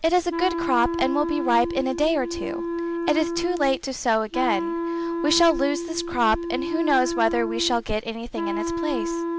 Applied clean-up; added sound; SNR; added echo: none; Wind instrument, woodwind instrument; 4 dB; none.